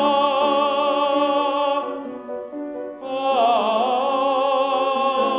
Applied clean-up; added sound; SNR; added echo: none; none; none; none.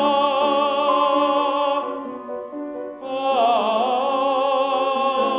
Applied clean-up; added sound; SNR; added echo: none; Piano; 11 dB; none.